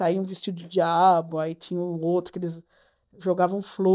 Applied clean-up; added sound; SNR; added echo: neural mask model DeepFilterNet 3.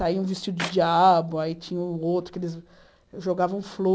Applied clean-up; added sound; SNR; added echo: none; Clapping; 13 dB; none.